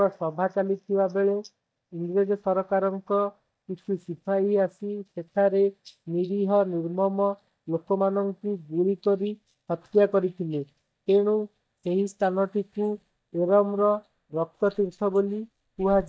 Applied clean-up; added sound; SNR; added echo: neural mask model DeepFilterNet 3.